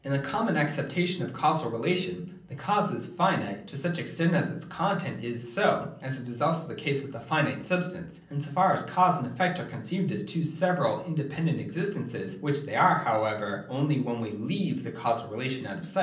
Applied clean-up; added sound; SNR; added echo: none; none; none; reverberation time 0.6 s.